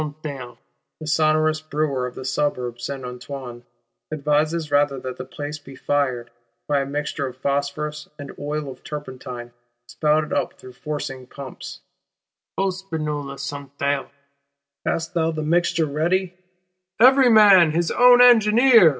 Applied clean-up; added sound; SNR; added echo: none; none; none; none.